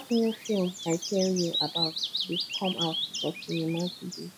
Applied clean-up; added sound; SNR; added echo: none; Bird vocalization, bird call, bird song; 4 dB; none.